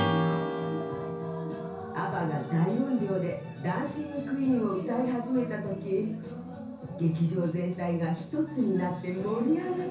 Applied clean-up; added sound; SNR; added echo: none; Strum; 8 dB; reverberation time 0.6 s.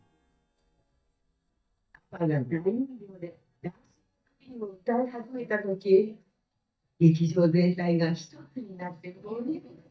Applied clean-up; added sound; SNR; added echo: neural mask model DeepFilterNet 3.